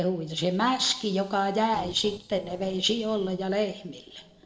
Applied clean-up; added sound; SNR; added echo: neural separator model SepFormer DNS4.